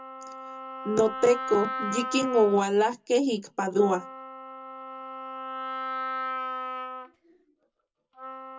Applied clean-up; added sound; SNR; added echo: none; Wind instrument, woodwind instrument; 8 dB; reverberation time 0.2 s.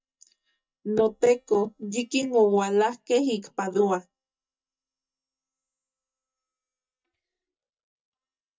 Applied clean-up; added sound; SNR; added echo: neural mask model DeepFilterNet 3.